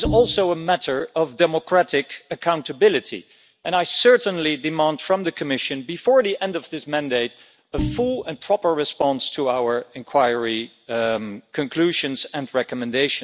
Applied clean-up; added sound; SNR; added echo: none; Bowed string instrument; 8 dB; none.